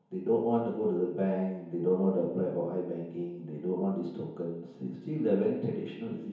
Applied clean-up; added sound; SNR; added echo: none; none; none; reverberation time 1.0 s.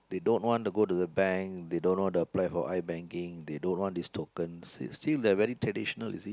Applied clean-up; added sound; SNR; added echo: none; none; none; none.